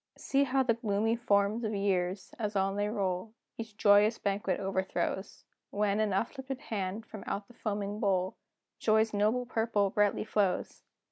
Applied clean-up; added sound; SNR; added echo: none; none; none; none.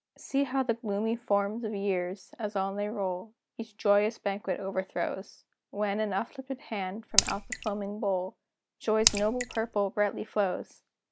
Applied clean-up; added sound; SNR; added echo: none; Raindrop / Splash, splatter; 0 dB; none.